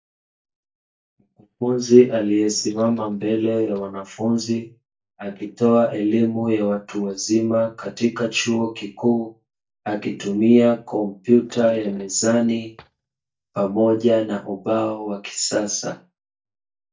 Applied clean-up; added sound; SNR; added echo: neural mask model DeepFilterNet 3.